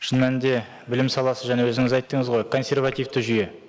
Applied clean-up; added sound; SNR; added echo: neural mask model Resemble Enhance denoiser.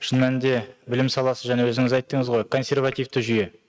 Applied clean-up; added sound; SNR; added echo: neural mask model RNNoise.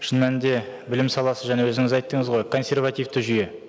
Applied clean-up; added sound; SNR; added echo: none; none; none; none.